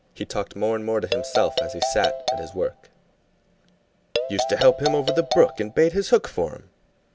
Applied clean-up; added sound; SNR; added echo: none; Marimba, xylophone; 3 dB; none.